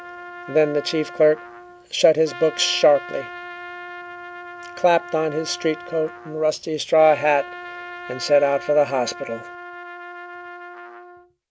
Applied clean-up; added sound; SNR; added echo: none; Trumpet; 14 dB; none.